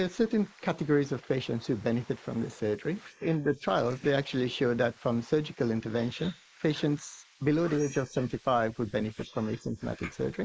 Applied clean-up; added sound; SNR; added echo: neural mask model Resemble Enhance denoiser.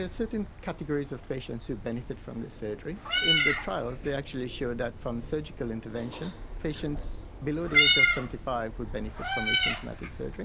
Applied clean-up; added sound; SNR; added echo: none; Meow; -3 dB; none.